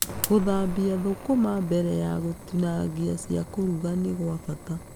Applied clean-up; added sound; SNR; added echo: none; Fire; 11 dB; none.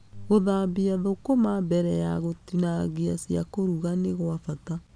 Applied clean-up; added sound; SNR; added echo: none; none; none; none.